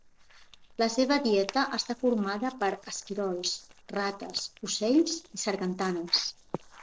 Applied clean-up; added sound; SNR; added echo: neural separator model SepFormer DNS4.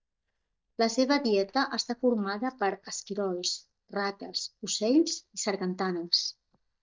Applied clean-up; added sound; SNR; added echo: neural mask model DeepFilterNet 3.